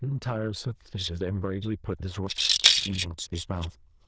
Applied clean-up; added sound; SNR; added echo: neural diffusion model UNIVERSE++.